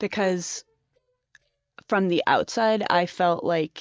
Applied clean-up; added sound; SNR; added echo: neural mask model DeepFilterNet 3.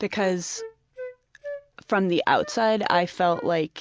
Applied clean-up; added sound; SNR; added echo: none; Wind instrument, woodwind instrument; 15 dB; none.